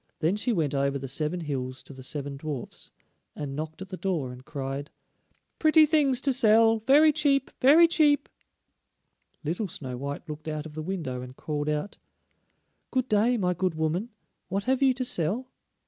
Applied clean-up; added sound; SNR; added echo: none; none; none; none.